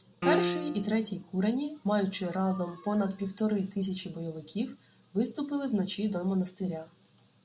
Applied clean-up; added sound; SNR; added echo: none; Piano; 1 dB; none.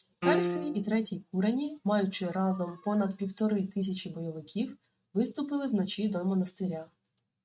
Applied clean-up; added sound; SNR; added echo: neural mask model RNNoise.